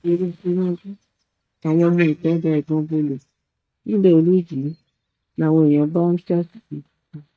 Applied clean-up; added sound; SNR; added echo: neural mask model DeepFilterNet 3.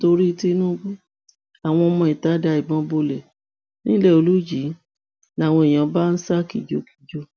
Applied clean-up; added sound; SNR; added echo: none; none; none; none.